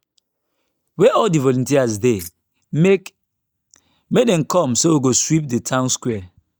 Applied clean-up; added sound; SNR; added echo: neural mask model DeepFilterNet 3.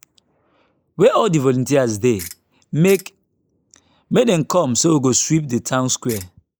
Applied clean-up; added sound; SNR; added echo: neural mask model Resemble Enhance denoiser.